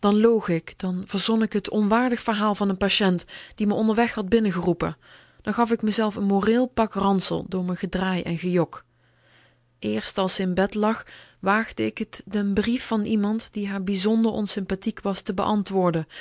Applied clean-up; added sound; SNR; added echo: none; none; none; none.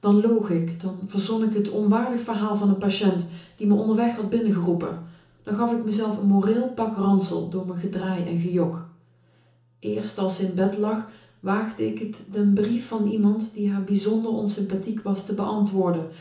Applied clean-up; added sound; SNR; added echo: none; none; none; reverberation time 0.8 s.